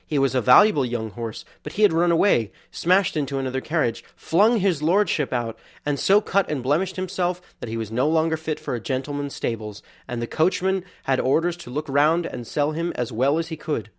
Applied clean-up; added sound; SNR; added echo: none; none; none; none.